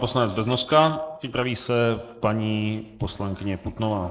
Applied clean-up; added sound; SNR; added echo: neural mask model Resemble Enhance denoiser.